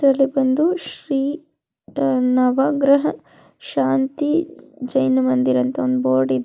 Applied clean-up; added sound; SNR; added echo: none; none; none; none.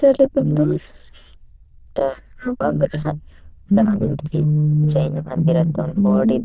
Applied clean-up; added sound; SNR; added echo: neural diffusion model UNIVERSE++.